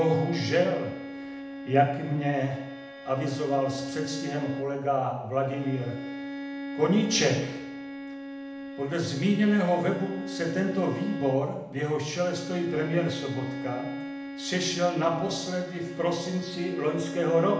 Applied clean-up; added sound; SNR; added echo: none; Bowed string instrument; 9 dB; reverberation time 0.8 s.